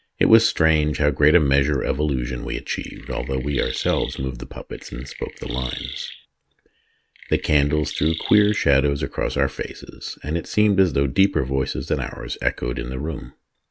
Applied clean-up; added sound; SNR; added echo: neural mask model RNNoise.